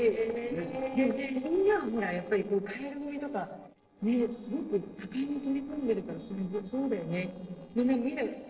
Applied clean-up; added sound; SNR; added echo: neural separator model SepFormer DNS4.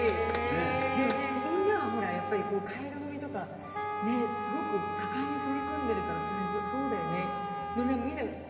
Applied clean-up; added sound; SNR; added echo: none; Wind instrument, woodwind instrument; 3 dB; reverberation time 2.9 s.